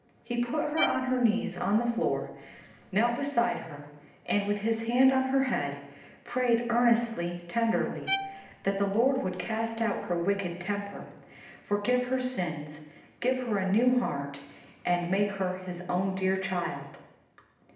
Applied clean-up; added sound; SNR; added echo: none; Bowed string instrument; 11 dB; reverberation time 0.8 s.